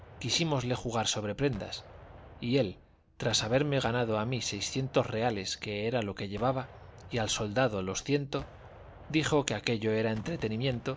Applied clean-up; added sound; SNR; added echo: none; Gunshot, gunfire; 19 dB; none.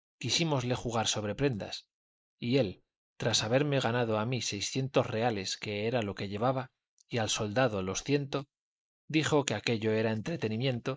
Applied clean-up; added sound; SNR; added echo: neural mask model Resemble Enhance denoiser.